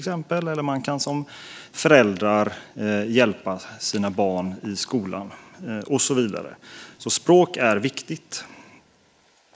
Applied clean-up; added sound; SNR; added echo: neural mask model Resemble Enhance denoiser.